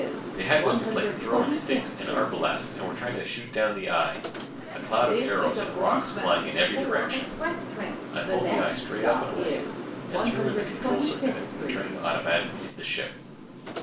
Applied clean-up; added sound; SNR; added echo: none; Subway, metro, underground; 1 dB; reverberation time 0.3 s.